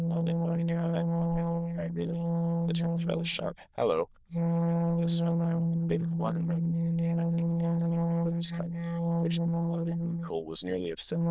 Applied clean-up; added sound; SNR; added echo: neural diffusion model UNIVERSE++.